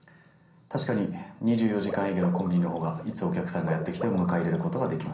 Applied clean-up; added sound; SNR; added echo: none; Water / Liquid; 11 dB; reverberation time 0.6 s.